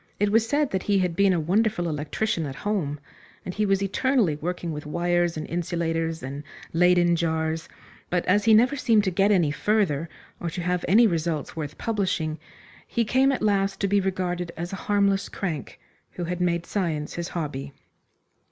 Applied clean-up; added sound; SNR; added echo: none; none; none; none.